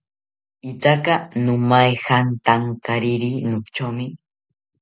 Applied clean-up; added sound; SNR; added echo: none; none; none; none.